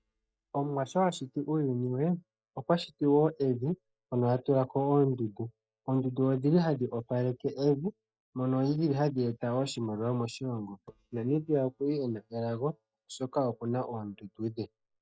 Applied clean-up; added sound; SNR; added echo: neural mask model DeepFilterNet 3.